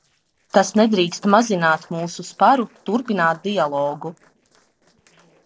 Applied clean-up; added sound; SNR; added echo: neural separator model SepFormer DNS4.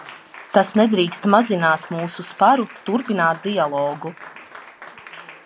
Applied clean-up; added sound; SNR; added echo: none; Applause; 19 dB; none.